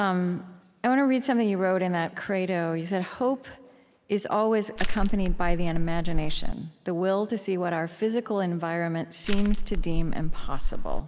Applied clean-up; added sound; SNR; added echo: none; Crushing; -4 dB; none.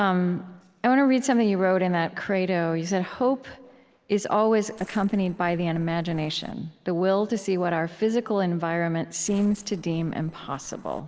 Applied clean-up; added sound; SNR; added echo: neural separator model SepFormer DNS4.